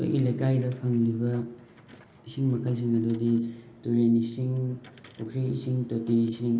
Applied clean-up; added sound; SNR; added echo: neural mask model Resemble Enhance denoiser.